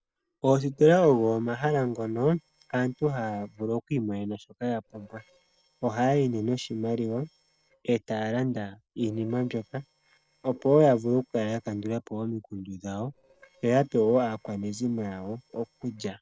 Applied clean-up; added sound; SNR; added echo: neural separator model SepFormer DNS4.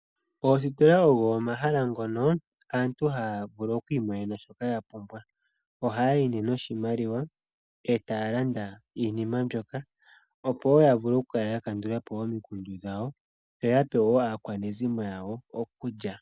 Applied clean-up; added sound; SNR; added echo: none; none; none; none.